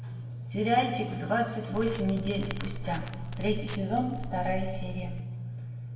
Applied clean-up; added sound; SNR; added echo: none; Crackle; 7 dB; reverberation time 1.2 s.